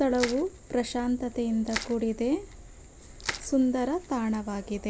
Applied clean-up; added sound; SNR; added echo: none; Crushing; 13 dB; none.